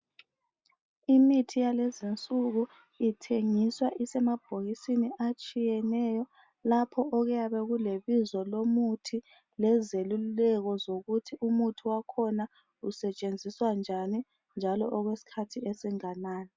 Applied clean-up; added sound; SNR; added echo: none; none; none; none.